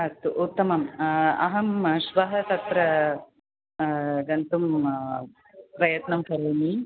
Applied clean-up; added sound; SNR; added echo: none; none; none; none.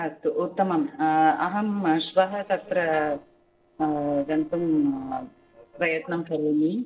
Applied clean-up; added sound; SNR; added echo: neural separator model SepFormer DNS4.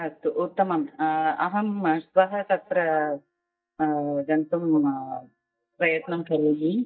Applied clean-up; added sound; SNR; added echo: neural mask model DeepFilterNet 3.